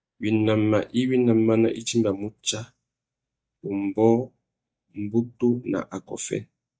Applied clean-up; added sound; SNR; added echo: neural mask model DeepFilterNet 3.